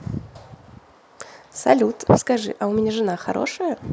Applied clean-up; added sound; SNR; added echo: none; none; none; none.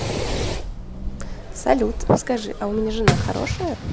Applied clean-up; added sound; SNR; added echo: none; Fireworks; 1 dB; none.